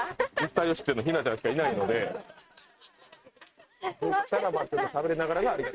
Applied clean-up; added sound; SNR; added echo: neural mask model RNNoise.